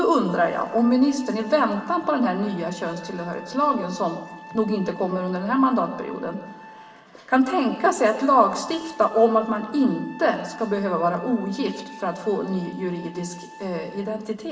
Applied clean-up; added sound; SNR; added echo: none; Wind instrument, woodwind instrument; 19 dB; reverberation time 1.2 s.